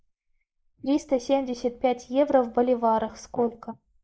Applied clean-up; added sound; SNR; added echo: neural mask model Resemble Enhance denoiser.